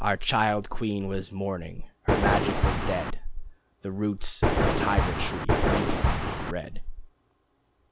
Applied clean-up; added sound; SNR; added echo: none; Thunder; -5 dB; none.